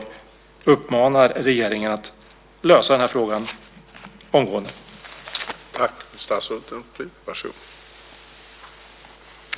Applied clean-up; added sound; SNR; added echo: none; none; none; none.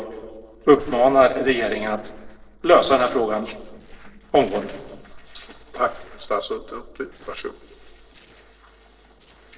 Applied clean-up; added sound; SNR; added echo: neural separator model SepFormer DNS4.